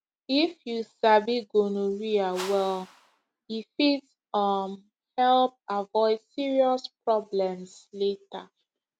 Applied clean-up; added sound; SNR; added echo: none; Whoosh, swoosh, swish; 16 dB; none.